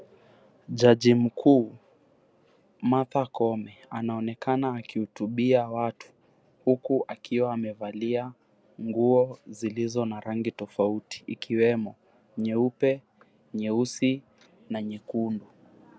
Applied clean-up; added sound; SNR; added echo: none; none; none; none.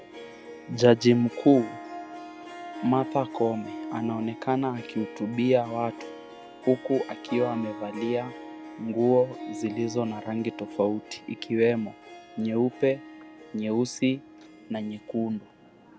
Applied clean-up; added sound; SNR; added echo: none; Harp; 14 dB; none.